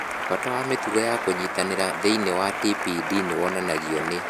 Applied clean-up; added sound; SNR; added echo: none; Applause; 3 dB; none.